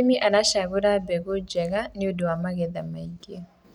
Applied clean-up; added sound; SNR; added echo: none; none; none; none.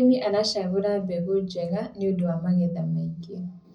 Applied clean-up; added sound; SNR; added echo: none; none; none; reverberation time 0.4 s.